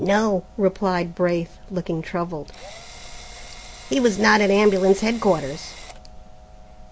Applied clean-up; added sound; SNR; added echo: none; Tick + Drill; 18 dB; none.